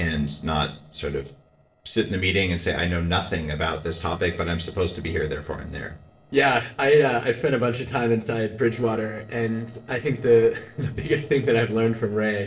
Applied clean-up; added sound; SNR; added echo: neural separator model SepFormer DNS4.